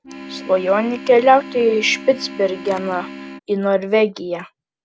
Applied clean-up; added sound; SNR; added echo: none; Organ; 14 dB; none.